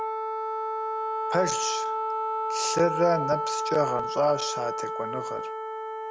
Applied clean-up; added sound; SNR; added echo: none; Wind instrument, woodwind instrument; 0 dB; none.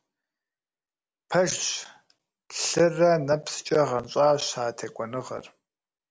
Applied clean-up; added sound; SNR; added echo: none; none; none; none.